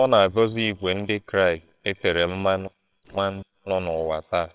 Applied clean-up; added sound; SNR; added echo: neural separator model SepFormer WHAMR!.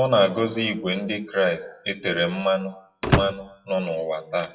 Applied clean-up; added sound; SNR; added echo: classical method WPE with log-MMSE.